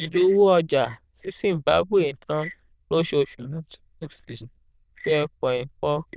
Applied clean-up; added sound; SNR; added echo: neural diffusion model UNIVERSE++.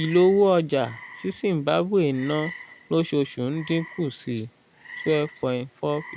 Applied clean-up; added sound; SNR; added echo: none; Frog + Rattle (instrument); 19 dB; none.